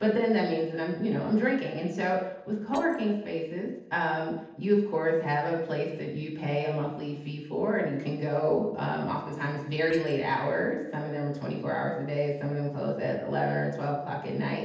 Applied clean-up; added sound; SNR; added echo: neural separator model SepFormer DNS4.